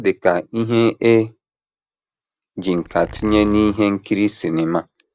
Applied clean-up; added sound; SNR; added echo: neural mask model DeepFilterNet 3.